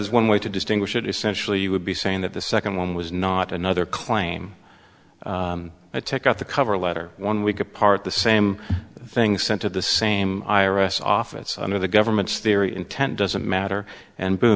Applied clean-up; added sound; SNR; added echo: none; none; none; none.